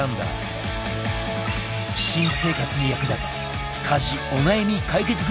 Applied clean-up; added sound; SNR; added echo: none; none; none; none.